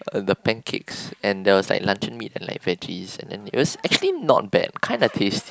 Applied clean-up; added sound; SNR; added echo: none; none; none; none.